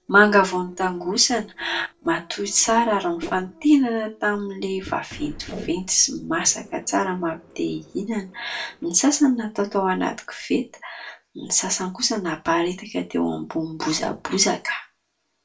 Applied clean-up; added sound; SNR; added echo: neural separator model SepFormer DNS4.